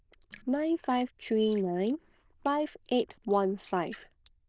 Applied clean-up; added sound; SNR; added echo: neural diffusion model UNIVERSE++.